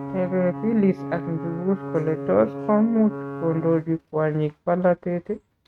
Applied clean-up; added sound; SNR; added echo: neural mask model RNNoise.